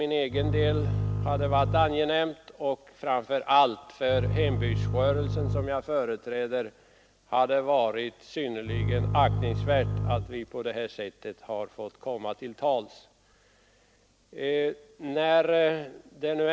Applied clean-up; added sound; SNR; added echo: none; Bowed string instrument; 0 dB; none.